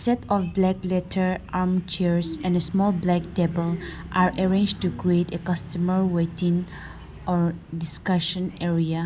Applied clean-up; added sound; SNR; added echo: none; none; none; none.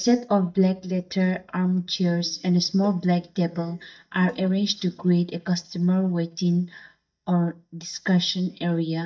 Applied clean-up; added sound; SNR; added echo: neural mask model DeepFilterNet 3.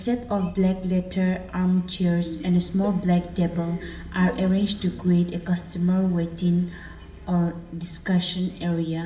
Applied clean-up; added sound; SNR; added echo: none; Cowbell; 20 dB; reverberation time 0.8 s.